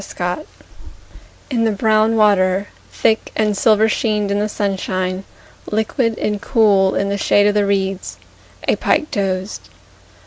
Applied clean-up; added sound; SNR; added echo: none; none; none; none.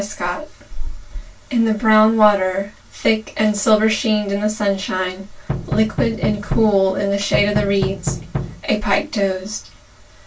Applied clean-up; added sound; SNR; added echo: none; Knock; 5 dB; reverberation time 0.2 s.